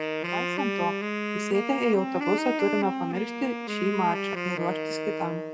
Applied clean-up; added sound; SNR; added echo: none; Wind instrument, woodwind instrument; 1 dB; reverberation time 1.4 s.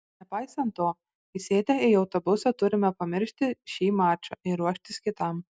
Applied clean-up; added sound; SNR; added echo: none; none; none; none.